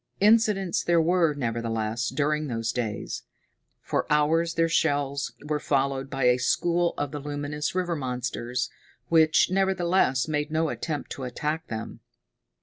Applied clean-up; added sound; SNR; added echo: none; none; none; none.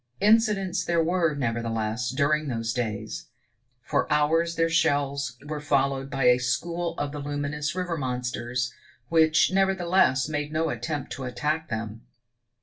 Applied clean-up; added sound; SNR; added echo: none; none; none; reverberation time 0.2 s.